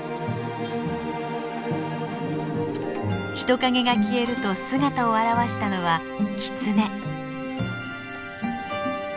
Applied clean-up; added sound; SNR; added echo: none; none; none; none.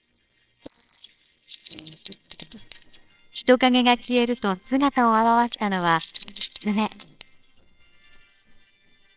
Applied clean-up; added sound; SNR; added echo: neural separator model SepFormer WHAMR!.